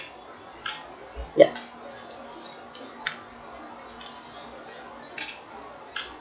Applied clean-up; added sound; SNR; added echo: classical method log-MMSE.